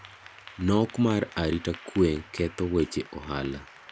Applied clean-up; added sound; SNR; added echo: none; Applause / Clapping; 19 dB; none.